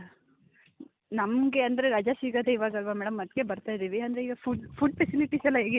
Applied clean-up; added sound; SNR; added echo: none; none; none; none.